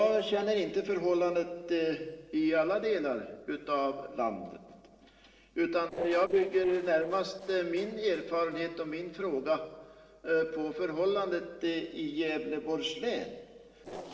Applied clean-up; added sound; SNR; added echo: neural separator model SepFormer DNS4.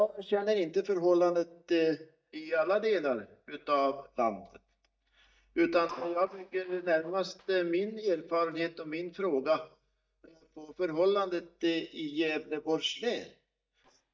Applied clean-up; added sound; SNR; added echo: neural mask model DeepFilterNet 3.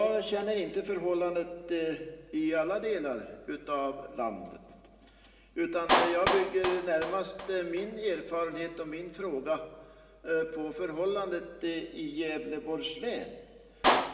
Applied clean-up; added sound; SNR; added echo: none; Clapping; 4 dB; reverberation time 2.9 s.